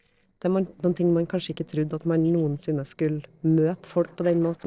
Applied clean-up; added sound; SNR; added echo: neural separator model SepFormer DNS4.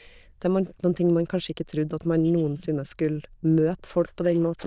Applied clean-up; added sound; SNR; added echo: neural diffusion model UNIVERSE++.